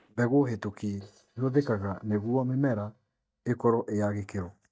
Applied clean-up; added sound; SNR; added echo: neural mask model DeepFilterNet 3.